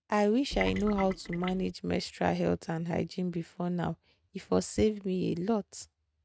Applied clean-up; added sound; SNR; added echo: neural mask model RNNoise.